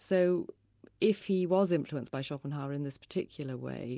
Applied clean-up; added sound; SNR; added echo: none; none; none; none.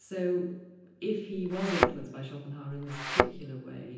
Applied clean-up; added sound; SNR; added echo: none; Thump, thud; -5 dB; reverberation time 0.9 s.